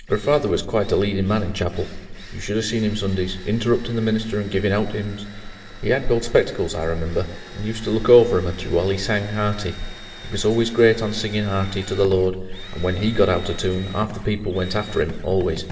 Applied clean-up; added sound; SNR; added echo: none; Drill; 20 dB; reverberation time 2.7 s.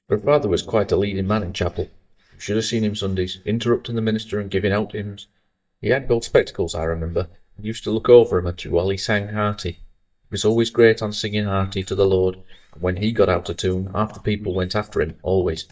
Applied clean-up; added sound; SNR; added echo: neural mask model DeepFilterNet 3.